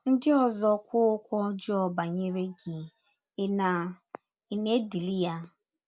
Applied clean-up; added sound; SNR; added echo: none; none; none; none.